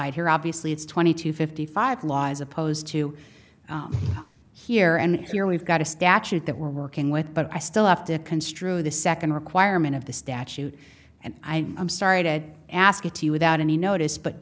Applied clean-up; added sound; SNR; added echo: none; none; none; none.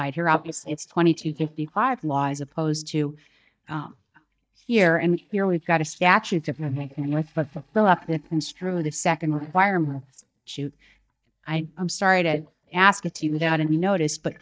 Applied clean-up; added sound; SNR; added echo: neural mask model DeepFilterNet 3.